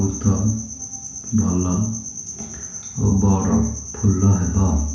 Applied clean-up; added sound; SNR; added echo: none; none; none; reverberation time 0.6 s.